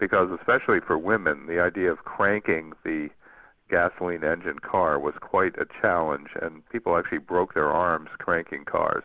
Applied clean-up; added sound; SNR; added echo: none; none; none; none.